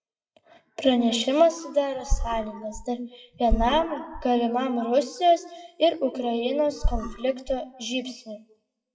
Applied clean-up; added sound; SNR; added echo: classical method WPE with log-MMSE.